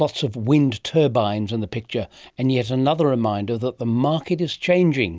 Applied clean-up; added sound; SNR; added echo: none; none; none; none.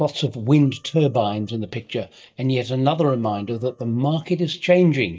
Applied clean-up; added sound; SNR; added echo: neural mask model DeepFilterNet 3.